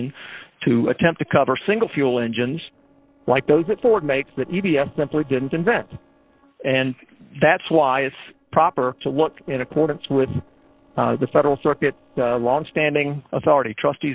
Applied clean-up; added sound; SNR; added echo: neural separator model SepFormer DNS4.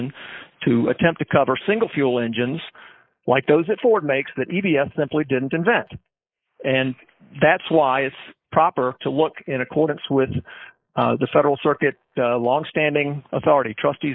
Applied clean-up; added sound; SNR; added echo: neural mask model Resemble Enhance denoiser.